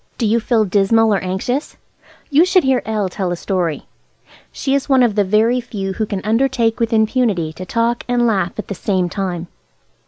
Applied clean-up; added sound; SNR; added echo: none; none; none; none.